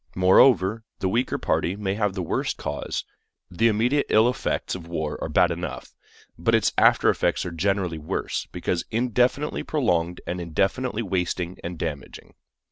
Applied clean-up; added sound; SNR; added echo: none; none; none; none.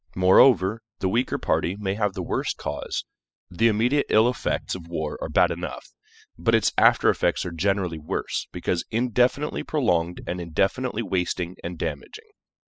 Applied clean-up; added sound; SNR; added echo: classical method spectral subtraction.